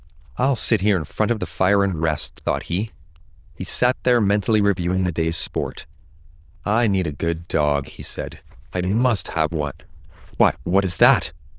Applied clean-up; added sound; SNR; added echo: neural diffusion model UNIVERSE++.